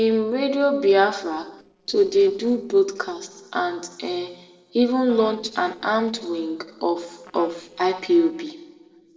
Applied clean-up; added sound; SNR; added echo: neural separator model SepFormer DNS4.